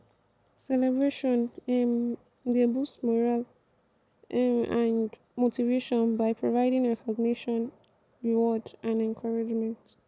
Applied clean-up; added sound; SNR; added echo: none; none; none; none.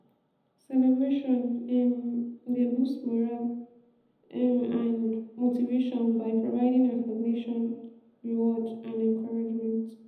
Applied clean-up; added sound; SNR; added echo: none; none; none; reverberation time 0.8 s.